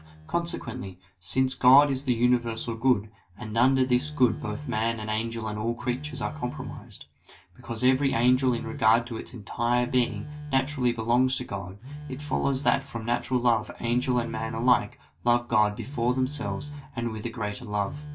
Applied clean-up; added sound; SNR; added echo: none; Telephone; 14 dB; reverberation time 0.2 s.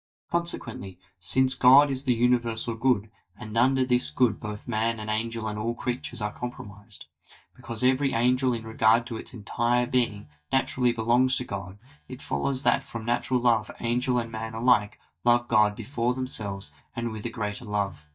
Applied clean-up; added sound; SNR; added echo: neural mask model DeepFilterNet 3.